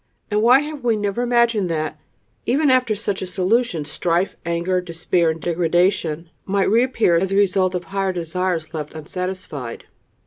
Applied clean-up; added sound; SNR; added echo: none; none; none; none.